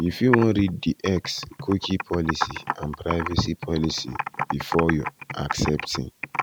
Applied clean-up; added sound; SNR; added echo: none; Computer keyboard; 7 dB; none.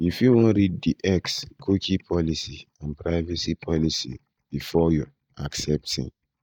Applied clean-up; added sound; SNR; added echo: neural mask model DeepFilterNet 3.